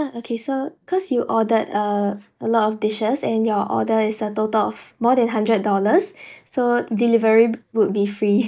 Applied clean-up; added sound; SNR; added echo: neural mask model DeepFilterNet 3.